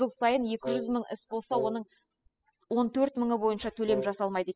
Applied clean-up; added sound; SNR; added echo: classical method spectral subtraction.